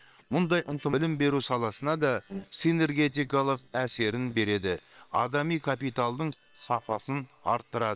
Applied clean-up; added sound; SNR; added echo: neural separator model SepFormer WHAM!.